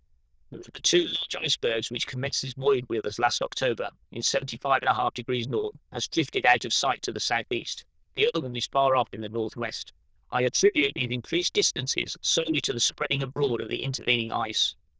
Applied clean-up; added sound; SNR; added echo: neural diffusion model UNIVERSE++.